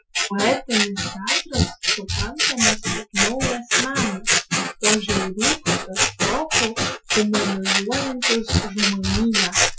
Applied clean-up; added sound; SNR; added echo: classical method Wiener filter.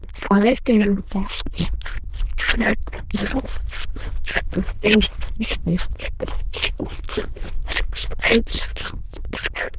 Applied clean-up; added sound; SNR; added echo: neural diffusion model UNIVERSE++.